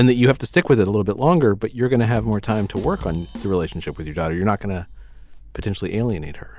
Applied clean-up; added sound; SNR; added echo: none; Bass drum / Drum kit; 18 dB; none.